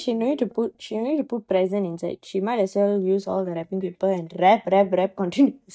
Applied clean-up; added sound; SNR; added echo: neural mask model DeepFilterNet 3.